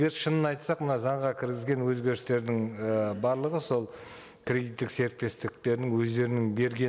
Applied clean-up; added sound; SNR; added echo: none; none; none; none.